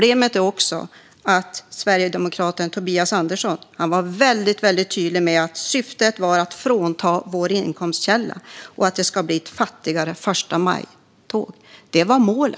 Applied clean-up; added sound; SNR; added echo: none; none; none; none.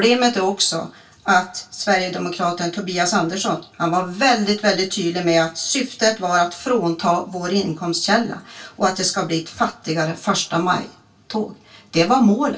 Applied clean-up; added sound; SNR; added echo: none; none; none; reverberation time 0.2 s.